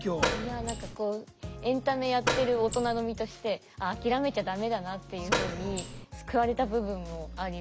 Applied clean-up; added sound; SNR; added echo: none; Door; 1 dB; none.